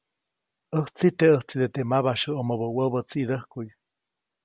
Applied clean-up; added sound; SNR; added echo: none; none; none; none.